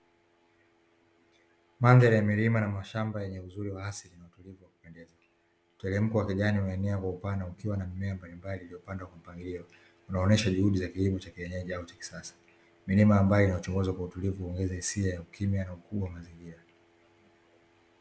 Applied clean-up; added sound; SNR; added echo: none; none; none; none.